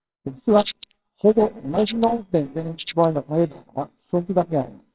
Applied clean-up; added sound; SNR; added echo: neural separator model SepFormer WHAMR!.